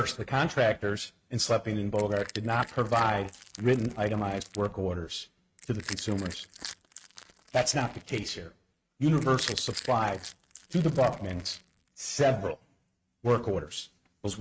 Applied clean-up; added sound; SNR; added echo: neural mask model RNNoise.